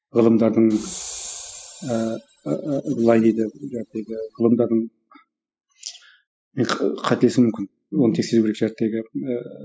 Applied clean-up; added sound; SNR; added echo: classical method spectral subtraction.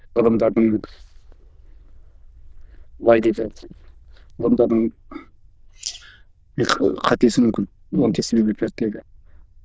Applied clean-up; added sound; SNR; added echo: neural diffusion model UNIVERSE++.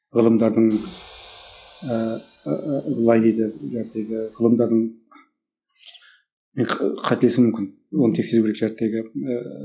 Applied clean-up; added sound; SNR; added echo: classical method log-MMSE.